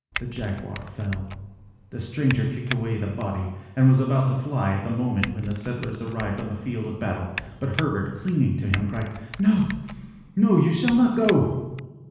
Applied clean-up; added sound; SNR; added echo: none; Typing; 14 dB; reverberation time 1.1 s.